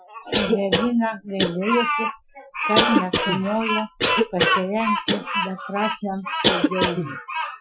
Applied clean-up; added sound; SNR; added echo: classical method Wiener filter.